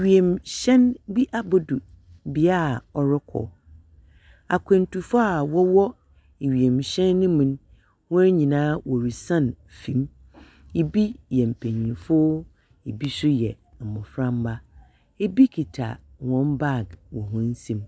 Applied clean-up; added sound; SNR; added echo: none; none; none; none.